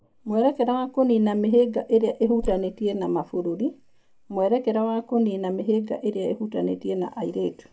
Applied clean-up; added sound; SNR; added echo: neural mask model Resemble Enhance denoiser.